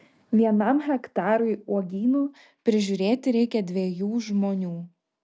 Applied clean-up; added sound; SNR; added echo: none; none; none; none.